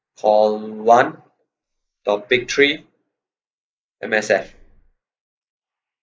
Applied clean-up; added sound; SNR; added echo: neural mask model Resemble Enhance denoiser.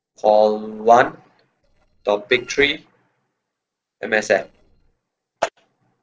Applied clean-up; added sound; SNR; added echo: neural separator model SepFormer DNS4.